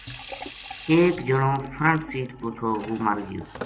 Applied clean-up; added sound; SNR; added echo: none; Sink (filling or washing) / Water tap, faucet; 15 dB; none.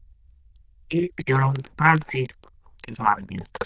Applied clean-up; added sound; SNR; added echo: neural diffusion model UNIVERSE++.